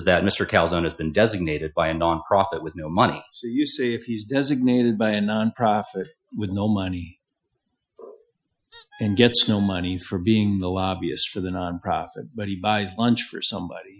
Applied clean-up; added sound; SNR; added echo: classical method Wiener filter.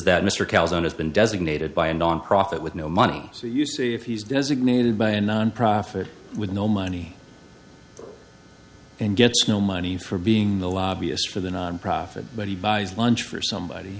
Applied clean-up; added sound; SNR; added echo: none; none; none; none.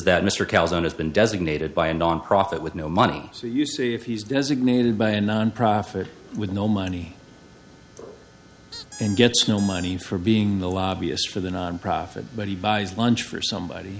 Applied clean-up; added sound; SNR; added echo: none; Squeak; 17 dB; none.